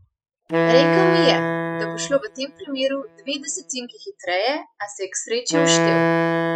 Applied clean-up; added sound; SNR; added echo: classical method spectral subtraction.